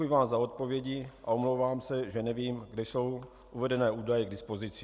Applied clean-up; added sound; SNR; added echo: none; none; none; none.